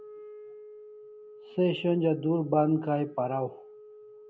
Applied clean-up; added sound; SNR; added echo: none; Wind instrument, woodwind instrument; 18 dB; none.